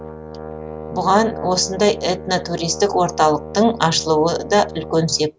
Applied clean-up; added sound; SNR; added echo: none; Brass instrument; 13 dB; none.